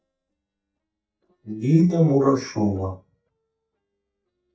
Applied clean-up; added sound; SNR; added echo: neural mask model DeepFilterNet 3.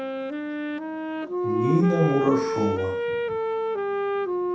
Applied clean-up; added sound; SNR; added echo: none; Wind instrument, woodwind instrument; -1 dB; reverberation time 0.7 s.